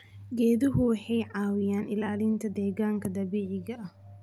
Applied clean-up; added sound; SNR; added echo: none; none; none; none.